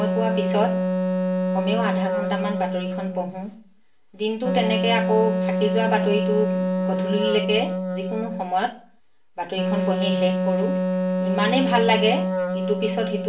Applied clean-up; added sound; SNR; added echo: none; Wind instrument, woodwind instrument; -2 dB; reverberation time 0.4 s.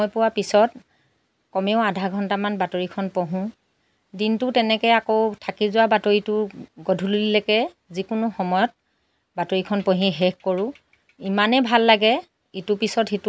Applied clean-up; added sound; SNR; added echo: none; none; none; none.